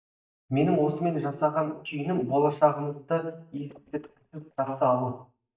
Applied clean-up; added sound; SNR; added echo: neural mask model DeepFilterNet 3.